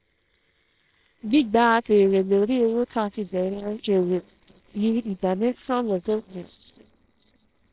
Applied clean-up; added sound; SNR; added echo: neural separator model SepFormer WHAMR!.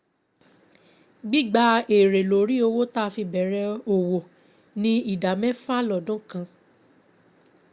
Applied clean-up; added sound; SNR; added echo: none; none; none; none.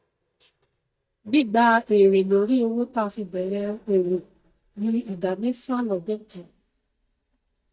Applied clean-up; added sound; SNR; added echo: neural mask model DeepFilterNet 3.